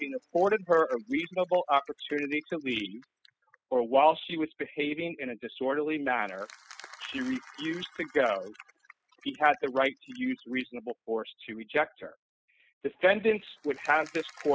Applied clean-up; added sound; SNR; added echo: classical method spectral subtraction.